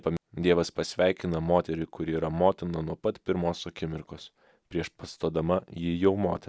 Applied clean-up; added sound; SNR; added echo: none; none; none; none.